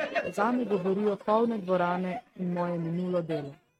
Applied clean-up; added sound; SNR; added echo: neural mask model RNNoise.